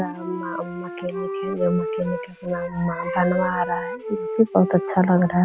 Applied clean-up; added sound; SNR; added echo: none; Wind instrument, woodwind instrument; 7 dB; none.